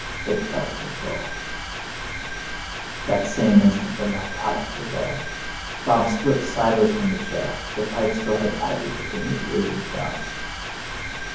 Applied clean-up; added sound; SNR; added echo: none; Mechanisms; 6 dB; reverberation time 1.2 s.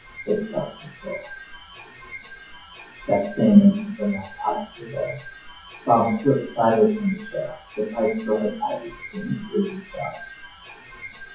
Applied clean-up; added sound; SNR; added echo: classical method WPE with log-MMSE.